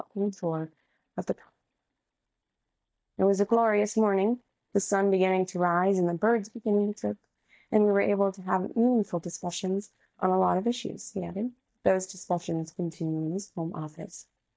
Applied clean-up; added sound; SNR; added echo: neural mask model DeepFilterNet 3.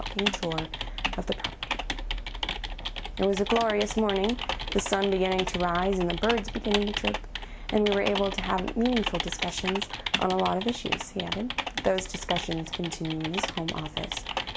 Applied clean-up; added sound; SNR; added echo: none; Typing; 5 dB; none.